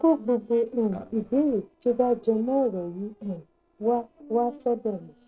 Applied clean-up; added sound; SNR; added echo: neural separator model SepFormer DNS4.